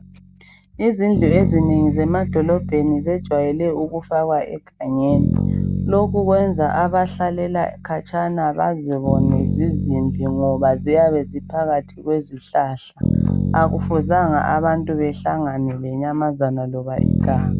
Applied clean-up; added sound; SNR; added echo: none; Bass guitar; 4 dB; none.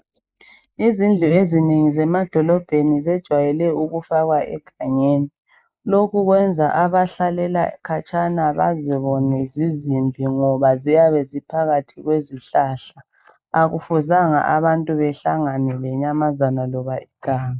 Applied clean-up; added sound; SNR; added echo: neural mask model Resemble Enhance denoiser.